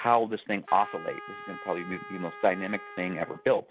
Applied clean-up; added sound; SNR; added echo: none; Trumpet; 15 dB; none.